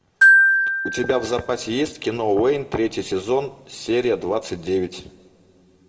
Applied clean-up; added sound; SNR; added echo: none; Glockenspiel; -4 dB; reverberation time 1.6 s.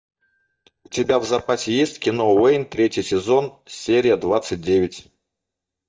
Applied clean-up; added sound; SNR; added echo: neural mask model DeepFilterNet 3.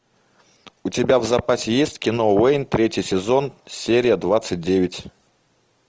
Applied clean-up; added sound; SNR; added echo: none; none; none; none.